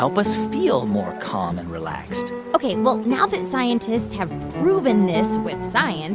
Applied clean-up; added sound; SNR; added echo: none; none; none; none.